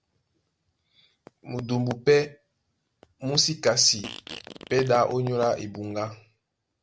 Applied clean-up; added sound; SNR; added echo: none; Fart; 15 dB; none.